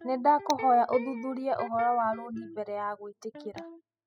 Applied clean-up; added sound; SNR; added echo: classical method spectral subtraction.